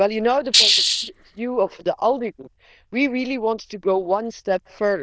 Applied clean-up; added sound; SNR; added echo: neural diffusion model UNIVERSE++.